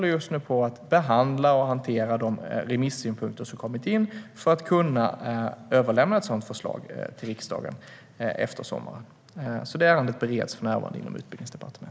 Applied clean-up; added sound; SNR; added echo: none; none; none; none.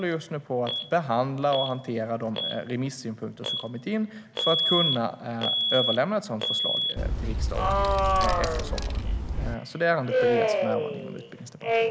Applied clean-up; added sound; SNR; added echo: none; Alarm + Wind; -2 dB; none.